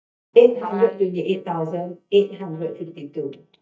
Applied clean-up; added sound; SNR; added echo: neural mask model DeepFilterNet 3.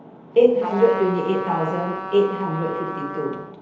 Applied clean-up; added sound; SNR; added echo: none; Trumpet; 10 dB; reverberation time 0.8 s.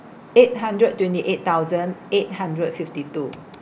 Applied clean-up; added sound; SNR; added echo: none; none; none; none.